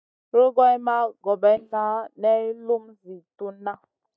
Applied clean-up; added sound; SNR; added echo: neural mask model DeepFilterNet 3.